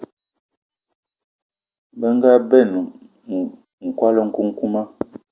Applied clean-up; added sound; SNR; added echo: none; none; none; none.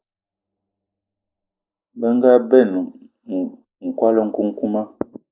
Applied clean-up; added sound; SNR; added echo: neural mask model Resemble Enhance denoiser.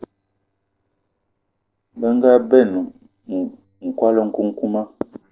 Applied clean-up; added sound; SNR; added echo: neural separator model SepFormer DNS4.